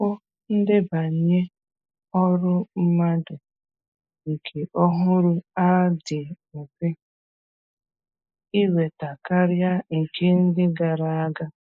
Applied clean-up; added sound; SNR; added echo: neural mask model Resemble Enhance denoiser.